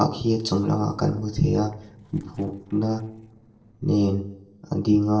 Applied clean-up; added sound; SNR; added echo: neural separator model SepFormer DNS4.